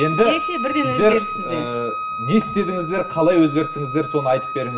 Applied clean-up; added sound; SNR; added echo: none; Bowed string instrument; 7 dB; reverberation time 0.9 s.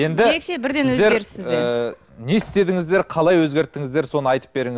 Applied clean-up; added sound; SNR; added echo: none; none; none; none.